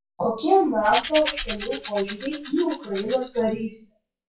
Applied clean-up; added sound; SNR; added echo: classical method WPE with log-MMSE.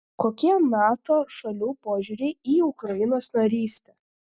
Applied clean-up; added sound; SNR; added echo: none; none; none; none.